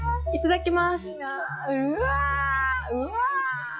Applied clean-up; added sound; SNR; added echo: classical method log-MMSE.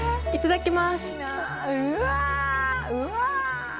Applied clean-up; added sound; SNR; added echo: none; Marimba, xylophone; 14 dB; none.